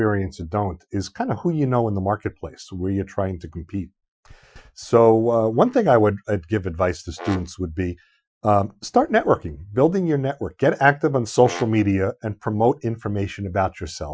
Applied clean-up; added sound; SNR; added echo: classical method Wiener filter.